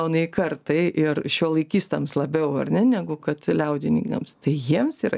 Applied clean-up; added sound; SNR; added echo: none; none; none; none.